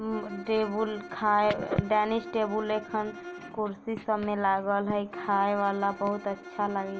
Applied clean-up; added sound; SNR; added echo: none; Bowed string instrument; 15 dB; none.